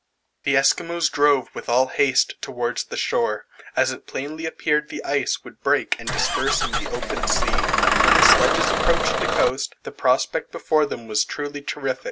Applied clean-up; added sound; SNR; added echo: none; Engine starting / Bus; -4 dB; none.